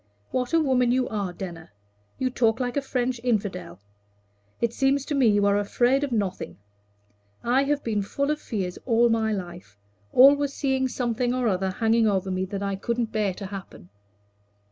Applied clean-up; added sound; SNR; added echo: none; none; none; none.